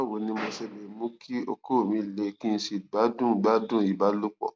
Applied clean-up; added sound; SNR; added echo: none; none; none; none.